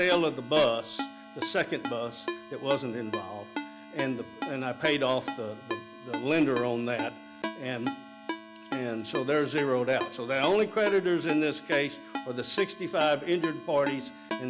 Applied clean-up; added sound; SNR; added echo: none; Ringtone; 9 dB; none.